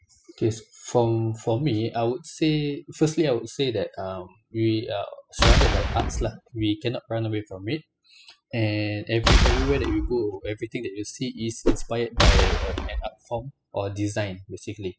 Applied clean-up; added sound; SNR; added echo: classical method spectral subtraction.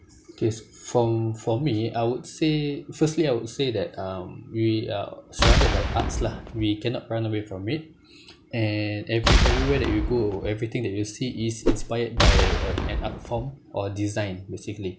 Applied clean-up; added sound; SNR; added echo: none; Boom + Whoosh, swoosh, swish; -4 dB; none.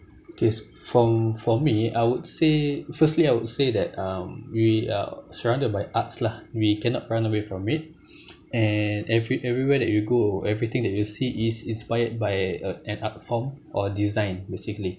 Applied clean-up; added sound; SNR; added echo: none; none; none; none.